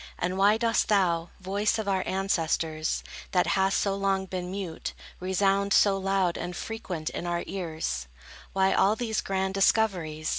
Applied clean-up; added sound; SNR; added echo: none; none; none; none.